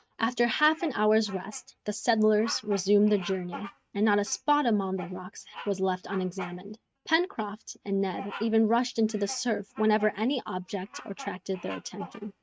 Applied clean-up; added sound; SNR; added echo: neural mask model RNNoise.